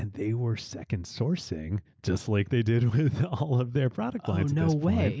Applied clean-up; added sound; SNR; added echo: none; none; none; none.